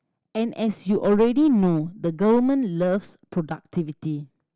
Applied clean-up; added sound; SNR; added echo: none; none; none; none.